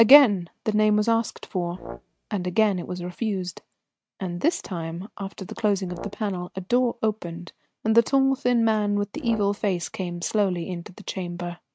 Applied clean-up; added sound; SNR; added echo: neural mask model RNNoise.